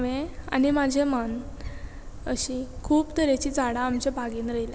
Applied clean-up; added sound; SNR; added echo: none; Bird; 18 dB; none.